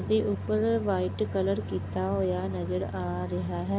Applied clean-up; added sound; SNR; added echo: none; none; none; none.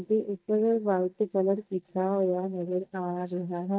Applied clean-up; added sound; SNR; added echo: neural mask model DeepFilterNet 3.